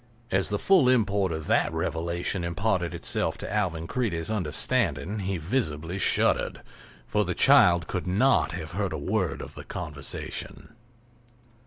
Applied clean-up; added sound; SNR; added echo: none; none; none; none.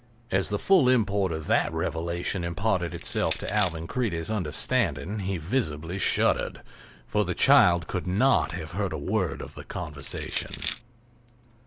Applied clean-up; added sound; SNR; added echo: none; Crushing; 11 dB; none.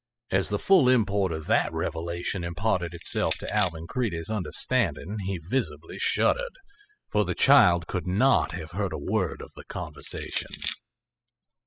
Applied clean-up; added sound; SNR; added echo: classical method spectral subtraction.